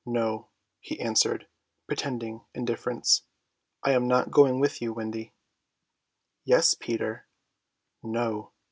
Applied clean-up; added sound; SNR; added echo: none; none; none; none.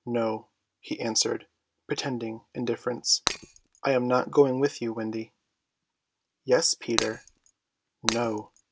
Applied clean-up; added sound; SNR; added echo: none; Shatter; 4 dB; none.